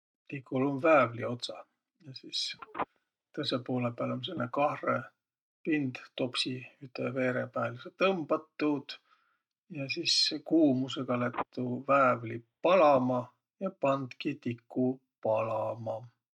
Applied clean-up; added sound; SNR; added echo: neural mask model RNNoise.